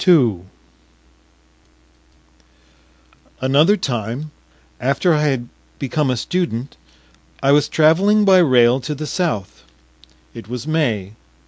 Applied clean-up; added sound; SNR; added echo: none; none; none; none.